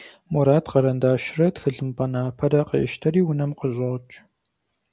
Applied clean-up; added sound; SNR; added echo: none; none; none; none.